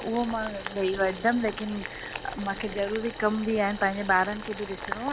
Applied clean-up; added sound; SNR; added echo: none; Boiling; 10 dB; none.